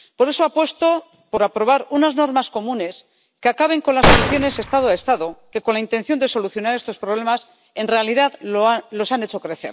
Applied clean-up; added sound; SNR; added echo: none; Gunshot, gunfire; -2 dB; none.